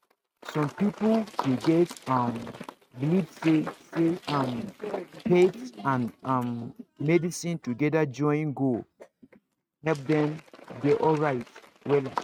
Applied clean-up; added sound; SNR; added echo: neural mask model RNNoise.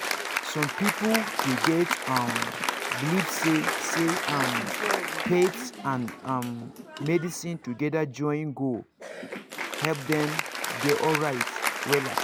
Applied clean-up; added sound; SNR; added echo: none; Applause; 2 dB; none.